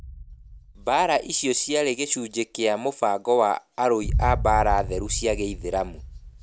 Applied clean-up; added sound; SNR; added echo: none; Boom; 8 dB; none.